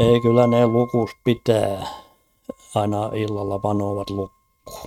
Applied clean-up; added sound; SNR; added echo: neural mask model RNNoise.